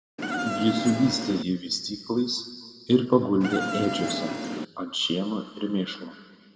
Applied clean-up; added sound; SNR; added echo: none; Insect; 3 dB; reverberation time 1.6 s.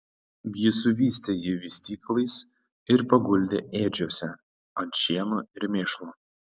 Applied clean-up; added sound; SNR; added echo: none; none; none; none.